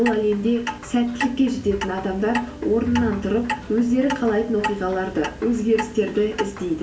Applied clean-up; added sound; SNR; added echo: none; Clock; 10 dB; reverberation time 0.2 s.